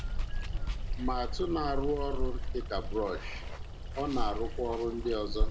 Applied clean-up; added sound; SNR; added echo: none; Water; -2 dB; none.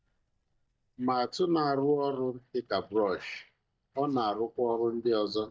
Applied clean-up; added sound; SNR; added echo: neural mask model DeepFilterNet 3.